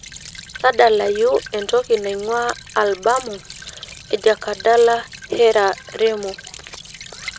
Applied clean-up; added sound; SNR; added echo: none; Stream / Trickle, dribble + Keys jangling; 17 dB; none.